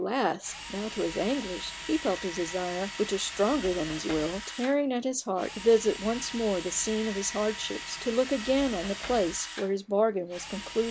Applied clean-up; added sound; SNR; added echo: none; Drill; 11 dB; none.